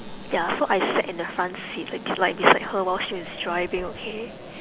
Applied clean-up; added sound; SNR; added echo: none; Mechanisms; 14 dB; none.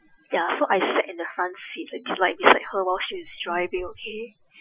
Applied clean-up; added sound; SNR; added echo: classical method Wiener filter.